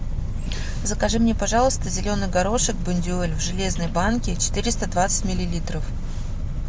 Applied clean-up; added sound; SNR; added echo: none; none; none; none.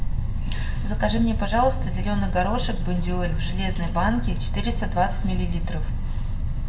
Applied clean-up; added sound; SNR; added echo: none; none; none; reverberation time 0.7 s.